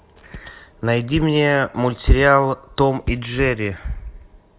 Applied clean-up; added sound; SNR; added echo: none; none; none; none.